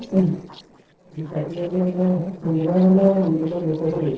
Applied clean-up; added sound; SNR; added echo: neural separator model SepFormer DNS4.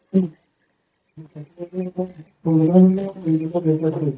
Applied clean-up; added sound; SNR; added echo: neural mask model DeepFilterNet 3.